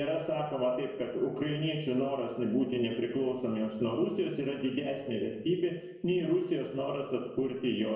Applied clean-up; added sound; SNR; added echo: none; none; none; reverberation time 0.8 s.